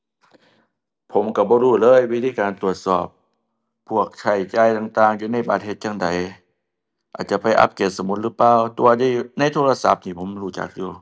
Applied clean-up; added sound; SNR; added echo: none; none; none; none.